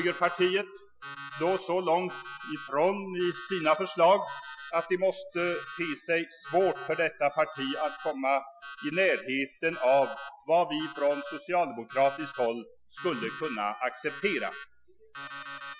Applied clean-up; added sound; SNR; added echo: classical method Wiener filter.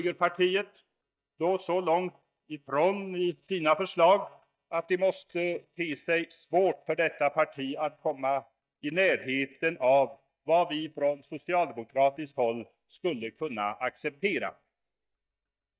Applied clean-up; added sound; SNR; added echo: neural mask model DeepFilterNet 3.